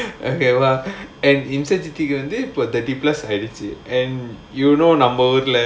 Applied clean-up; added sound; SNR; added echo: none; none; none; none.